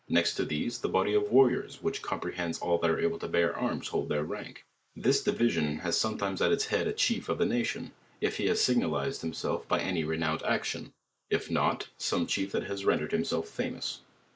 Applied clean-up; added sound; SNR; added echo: neural mask model Resemble Enhance denoiser.